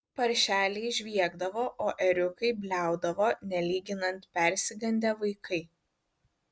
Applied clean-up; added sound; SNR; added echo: none; none; none; none.